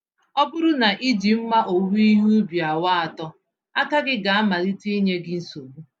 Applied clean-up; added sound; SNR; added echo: none; none; none; none.